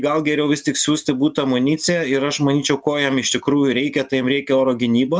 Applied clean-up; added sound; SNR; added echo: none; none; none; none.